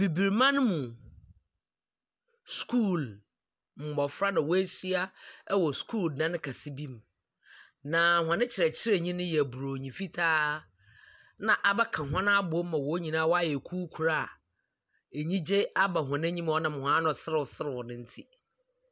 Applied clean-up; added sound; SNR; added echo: none; none; none; none.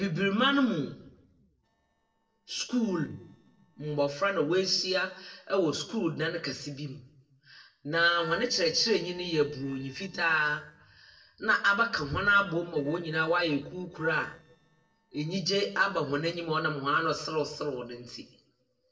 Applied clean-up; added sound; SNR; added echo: neural separator model SepFormer DNS4.